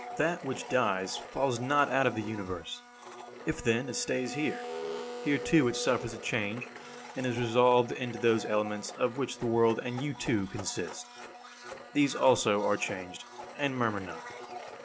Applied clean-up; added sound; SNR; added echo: none; Domestic sounds, home sounds; 12 dB; none.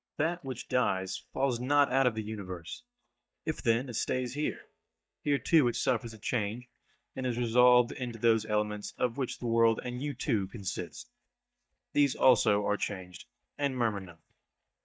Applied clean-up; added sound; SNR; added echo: neural mask model DeepFilterNet 3.